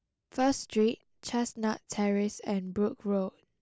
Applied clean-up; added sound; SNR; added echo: none; none; none; none.